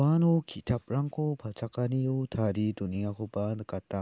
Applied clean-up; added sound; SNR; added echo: none; none; none; none.